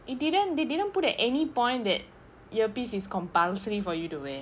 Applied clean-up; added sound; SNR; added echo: none; none; none; none.